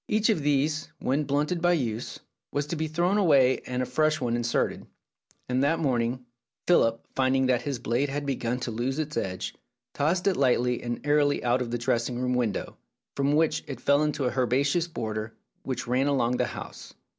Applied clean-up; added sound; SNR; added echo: none; none; none; none.